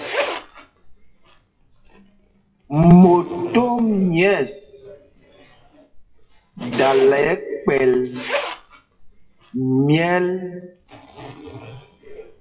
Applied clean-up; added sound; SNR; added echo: classical method WPE with log-MMSE.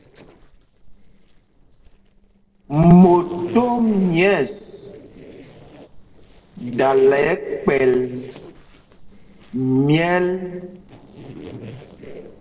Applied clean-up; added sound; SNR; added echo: neural separator model SepFormer DNS4.